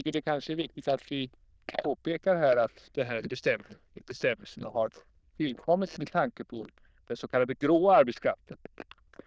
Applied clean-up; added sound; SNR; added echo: neural diffusion model UNIVERSE++.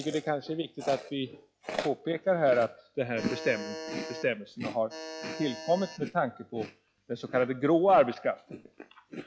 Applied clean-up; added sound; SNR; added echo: classical method log-MMSE.